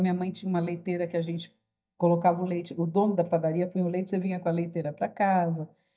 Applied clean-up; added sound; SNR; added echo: neural mask model DeepFilterNet 3.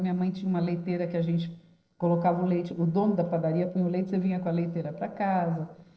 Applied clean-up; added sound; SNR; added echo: neural separator model SepFormer DNS4.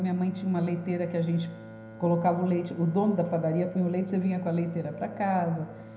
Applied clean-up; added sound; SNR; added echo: none; Bowed string instrument; 17 dB; reverberation time 0.9 s.